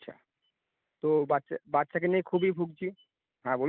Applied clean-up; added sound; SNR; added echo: none; none; none; none.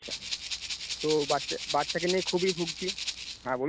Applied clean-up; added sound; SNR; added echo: none; Rattle (instrument); 5 dB; none.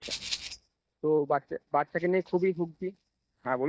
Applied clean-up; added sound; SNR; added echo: neural mask model DeepFilterNet 3.